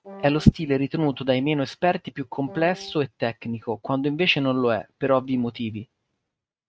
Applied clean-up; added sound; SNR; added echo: neural mask model RNNoise.